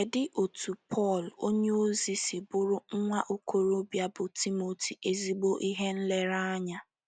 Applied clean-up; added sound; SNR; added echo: none; none; none; none.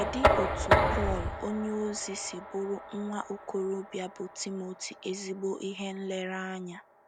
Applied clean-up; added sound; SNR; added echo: none; Knock; -3 dB; none.